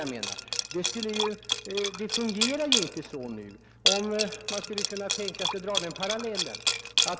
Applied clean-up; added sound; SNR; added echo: none; Liquid; -2 dB; none.